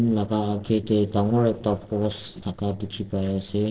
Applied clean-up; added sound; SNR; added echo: neural separator model SepFormer DNS4.